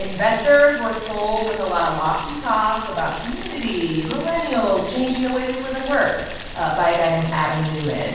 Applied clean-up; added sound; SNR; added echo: none; Boiling; 11 dB; reverberation time 1.2 s.